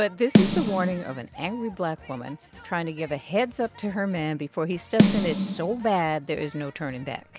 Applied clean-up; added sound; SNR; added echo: none; Snare drum; -2 dB; none.